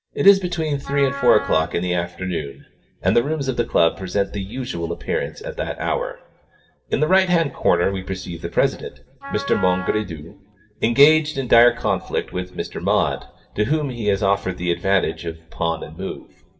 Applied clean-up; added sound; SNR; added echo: none; Wind instrument, woodwind instrument; 12 dB; reverberation time 0.7 s.